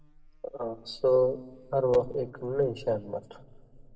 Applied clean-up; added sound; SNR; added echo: none; Buzz; 19 dB; reverberation time 1.2 s.